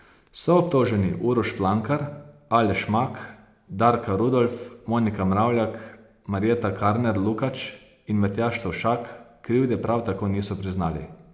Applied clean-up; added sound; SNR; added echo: none; none; none; none.